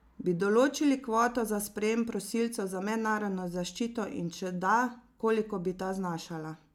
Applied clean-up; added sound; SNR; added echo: none; none; none; none.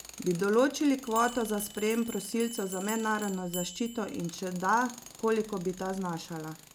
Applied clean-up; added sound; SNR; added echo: none; Tools + Bell; 15 dB; none.